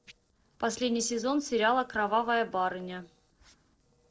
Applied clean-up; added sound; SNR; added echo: neural separator model SepFormer DNS4.